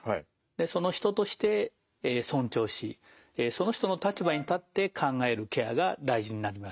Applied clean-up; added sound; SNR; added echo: neural mask model RNNoise.